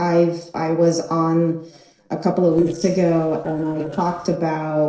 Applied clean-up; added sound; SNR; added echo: neural separator model SepFormer DNS4.